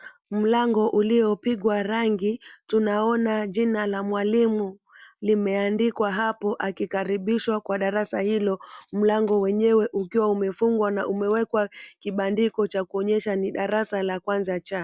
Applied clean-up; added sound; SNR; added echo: none; none; none; none.